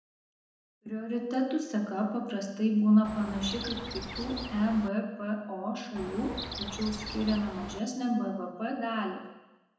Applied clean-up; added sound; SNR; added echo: none; Chirp, tweet; 9 dB; reverberation time 0.9 s.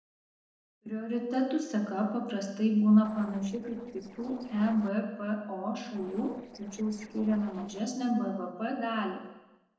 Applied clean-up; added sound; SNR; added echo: neural separator model SepFormer DNS4.